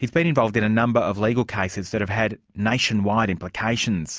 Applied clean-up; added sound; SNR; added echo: none; none; none; none.